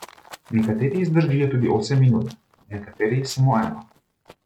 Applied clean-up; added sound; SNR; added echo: neural mask model RNNoise.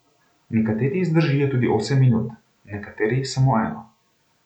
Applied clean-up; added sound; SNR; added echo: none; none; none; none.